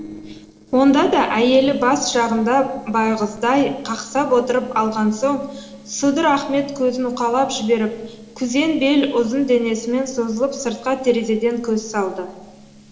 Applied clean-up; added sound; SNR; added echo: neural separator model SepFormer DNS4.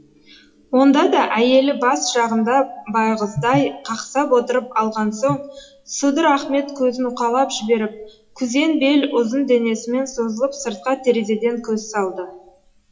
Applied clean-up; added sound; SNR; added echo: classical method WPE with log-MMSE.